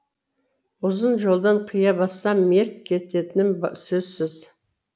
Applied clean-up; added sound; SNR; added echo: none; none; none; none.